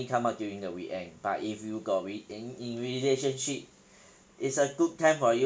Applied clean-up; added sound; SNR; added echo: none; none; none; none.